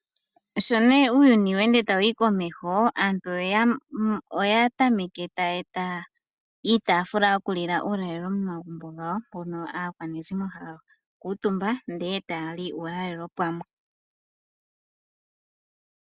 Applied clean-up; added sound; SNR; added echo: none; none; none; none.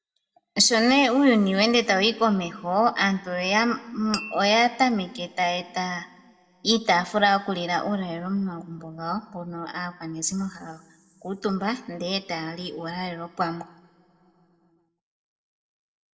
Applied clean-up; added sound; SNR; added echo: none; Glass; 13 dB; reverberation time 1.1 s.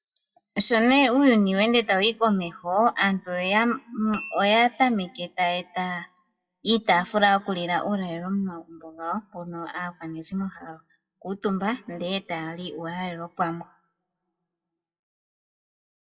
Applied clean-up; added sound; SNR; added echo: classical method WPE with log-MMSE.